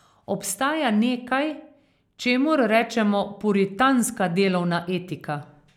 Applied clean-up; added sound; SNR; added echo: none; none; none; none.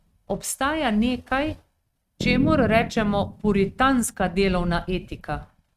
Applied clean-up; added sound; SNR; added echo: neural mask model RNNoise.